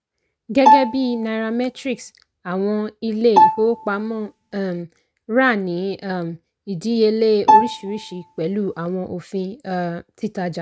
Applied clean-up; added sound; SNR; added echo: neural mask model RNNoise.